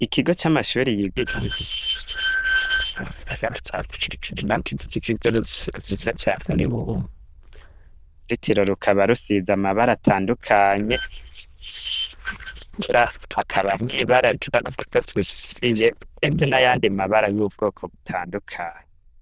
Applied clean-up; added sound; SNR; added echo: neural diffusion model UNIVERSE++.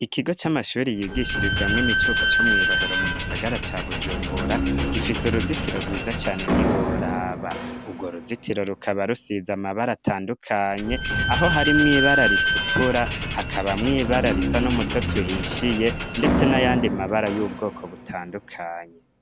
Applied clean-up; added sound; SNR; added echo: none; Squeak / Slam; -1 dB; none.